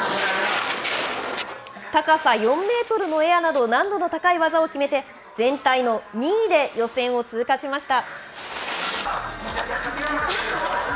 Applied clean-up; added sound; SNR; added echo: none; none; none; none.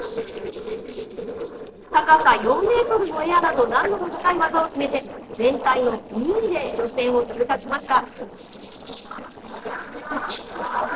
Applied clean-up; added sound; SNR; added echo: neural separator model SepFormer DNS4.